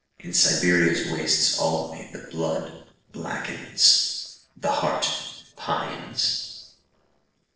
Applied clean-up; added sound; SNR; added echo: neural separator model SepFormer DNS4.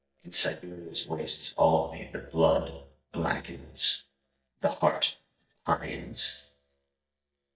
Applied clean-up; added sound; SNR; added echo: neural mask model DeepFilterNet 3.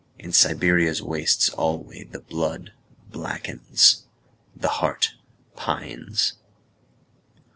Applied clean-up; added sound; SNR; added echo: none; none; none; none.